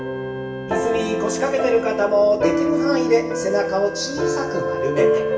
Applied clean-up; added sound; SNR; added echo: none; Wind instrument, woodwind instrument; 17 dB; reverberation time 0.9 s.